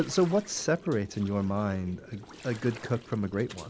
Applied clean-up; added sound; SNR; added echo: none; Gurgling; 18 dB; none.